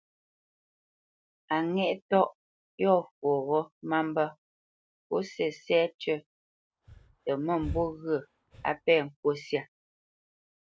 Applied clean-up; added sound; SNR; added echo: none; Breathing; 13 dB; none.